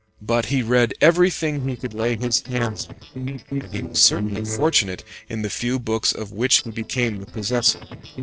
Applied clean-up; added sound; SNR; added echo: neural separator model SepFormer DNS4.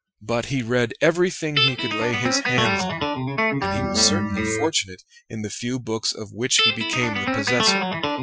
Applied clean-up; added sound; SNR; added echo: classical method Wiener filter.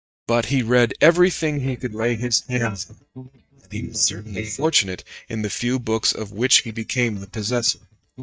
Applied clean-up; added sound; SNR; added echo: neural mask model DeepFilterNet 3.